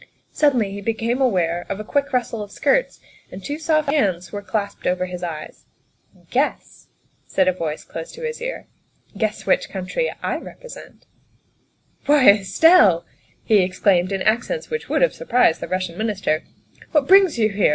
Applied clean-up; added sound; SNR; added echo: none; none; none; none.